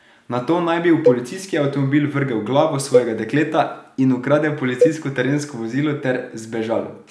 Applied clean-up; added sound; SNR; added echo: none; Cowbell; 5 dB; none.